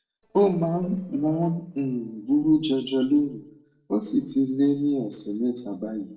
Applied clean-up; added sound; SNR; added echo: neural separator model SepFormer DNS4.